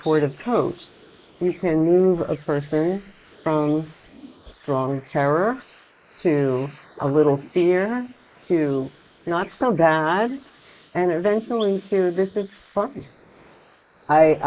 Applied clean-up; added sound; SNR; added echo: neural mask model Resemble Enhance denoiser.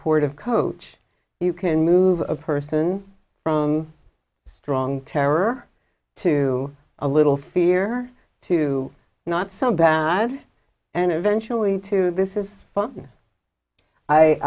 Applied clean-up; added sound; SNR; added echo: none; none; none; none.